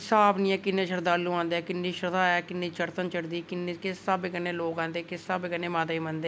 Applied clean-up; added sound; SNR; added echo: none; none; none; none.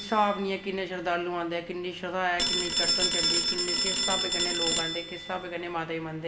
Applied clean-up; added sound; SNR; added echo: none; Telephone; -1 dB; reverberation time 0.8 s.